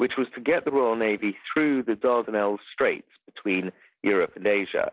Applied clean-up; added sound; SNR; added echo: none; none; none; none.